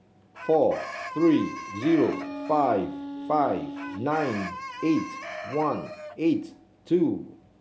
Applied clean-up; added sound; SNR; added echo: none; Chicken, rooster + Wind instrument, woodwind instrument; 10 dB; none.